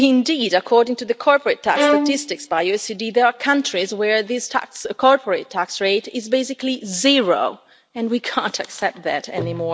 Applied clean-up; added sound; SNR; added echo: none; Bowed string instrument; 1 dB; none.